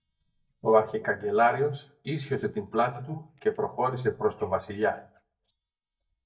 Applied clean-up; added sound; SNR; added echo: neural mask model DeepFilterNet 3.